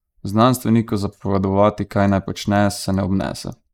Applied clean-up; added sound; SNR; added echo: neural mask model Resemble Enhance denoiser.